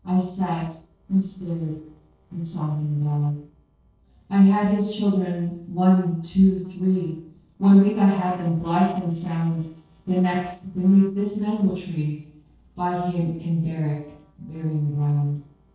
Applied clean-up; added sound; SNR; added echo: neural separator model SepFormer DNS4.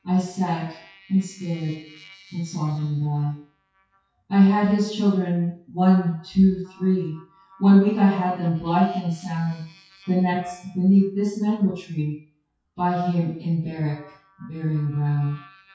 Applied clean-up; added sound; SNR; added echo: classical method WPE with log-MMSE.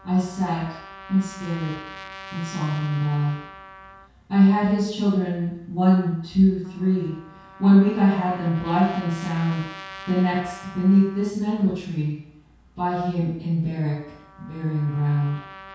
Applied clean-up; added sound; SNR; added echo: none; Trumpet; 20 dB; reverberation time 0.6 s.